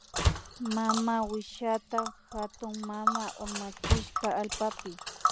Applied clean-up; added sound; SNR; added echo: none; Slam + Tick; -1 dB; none.